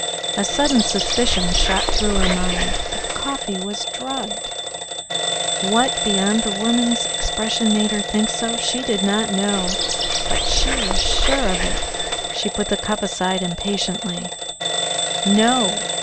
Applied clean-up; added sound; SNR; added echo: none; Alarm / Bell + Bird; -1 dB; none.